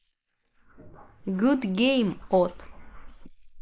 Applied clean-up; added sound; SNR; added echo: neural mask model Resemble Enhance denoiser.